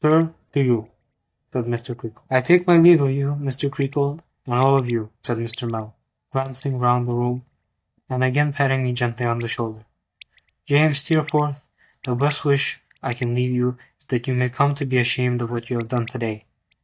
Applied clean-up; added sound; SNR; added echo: neural mask model DeepFilterNet 3.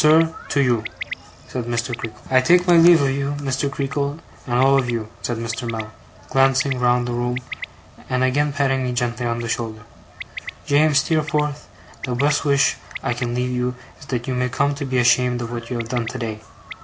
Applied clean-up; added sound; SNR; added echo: none; Bird; 17 dB; none.